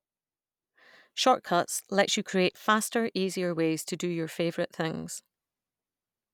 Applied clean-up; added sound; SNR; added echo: none; none; none; none.